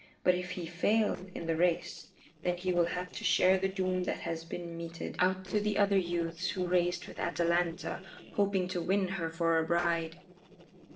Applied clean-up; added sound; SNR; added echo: neural separator model SepFormer DNS4.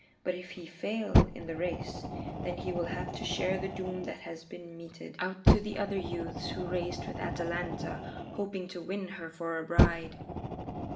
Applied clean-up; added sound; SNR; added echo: none; Fire; -3 dB; reverberation time 0.6 s.